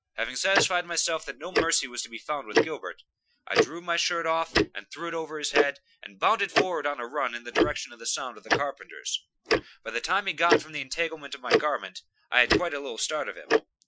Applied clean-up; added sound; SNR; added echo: classical method Wiener filter.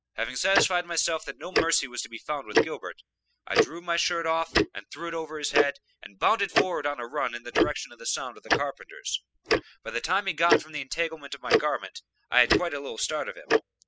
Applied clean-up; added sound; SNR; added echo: classical method spectral subtraction.